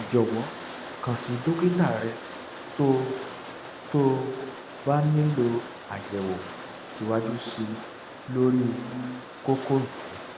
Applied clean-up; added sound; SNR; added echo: none; Rain; 12 dB; none.